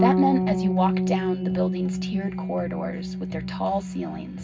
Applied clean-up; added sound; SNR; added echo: none; Bass guitar; -1 dB; reverberation time 0.4 s.